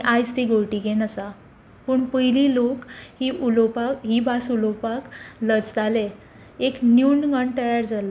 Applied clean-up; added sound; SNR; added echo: none; none; none; none.